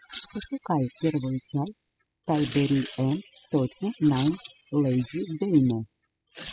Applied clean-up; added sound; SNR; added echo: classical method spectral subtraction.